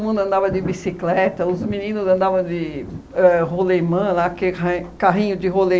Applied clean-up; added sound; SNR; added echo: none; Thunder; 19 dB; none.